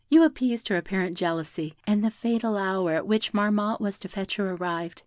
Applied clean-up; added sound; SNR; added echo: none; none; none; none.